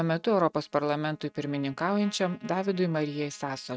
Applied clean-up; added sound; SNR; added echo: neural mask model RNNoise.